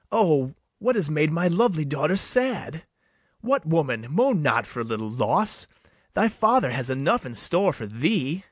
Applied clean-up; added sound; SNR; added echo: none; none; none; none.